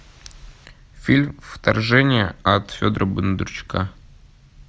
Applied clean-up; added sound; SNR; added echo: none; none; none; none.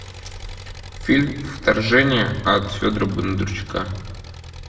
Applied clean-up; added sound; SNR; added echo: none; Engine; 16 dB; reverberation time 0.9 s.